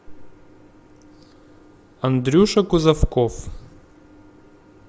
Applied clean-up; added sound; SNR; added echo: none; none; none; none.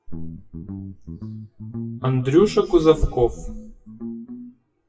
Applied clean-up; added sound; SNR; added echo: classical method WPE with log-MMSE.